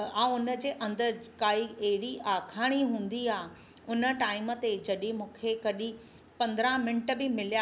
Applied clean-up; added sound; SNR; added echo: none; none; none; none.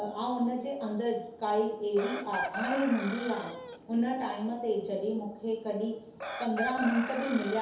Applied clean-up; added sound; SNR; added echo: none; Chicken, rooster; 10 dB; reverberation time 0.8 s.